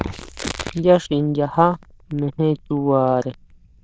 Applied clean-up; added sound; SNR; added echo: neural diffusion model UNIVERSE++.